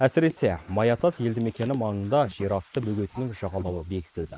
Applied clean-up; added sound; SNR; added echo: neural mask model Resemble Enhance denoiser.